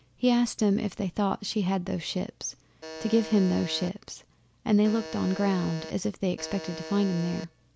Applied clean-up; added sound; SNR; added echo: none; Alarm; 13 dB; none.